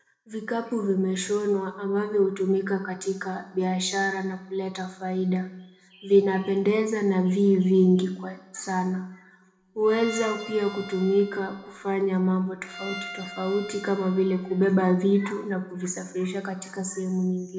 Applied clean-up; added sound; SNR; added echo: none; Bowed string instrument; 16 dB; reverberation time 0.9 s.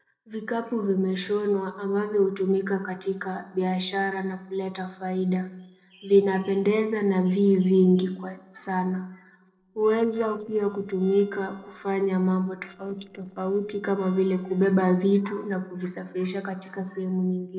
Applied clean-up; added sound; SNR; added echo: neural separator model SepFormer DNS4.